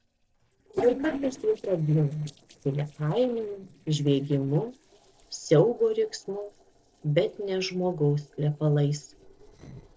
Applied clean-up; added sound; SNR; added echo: neural separator model SepFormer DNS4.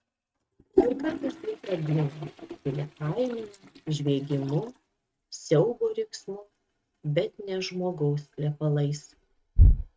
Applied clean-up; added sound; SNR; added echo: neural mask model RNNoise.